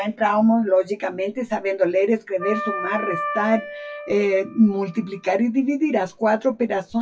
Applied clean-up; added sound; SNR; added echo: classical method WPE with log-MMSE.